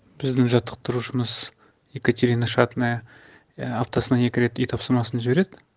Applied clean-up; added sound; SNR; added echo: none; none; none; none.